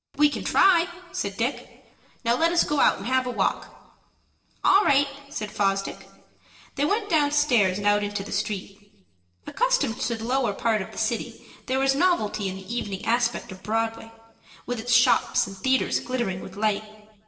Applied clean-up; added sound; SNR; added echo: neural separator model SepFormer DNS4.